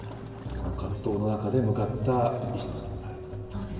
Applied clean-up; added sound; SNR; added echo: none; Waves, surf; 18 dB; reverberation time 1.8 s.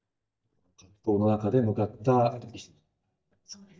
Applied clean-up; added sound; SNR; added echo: neural mask model DeepFilterNet 3.